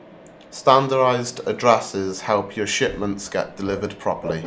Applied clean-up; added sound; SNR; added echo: none; Mechanisms; 17 dB; none.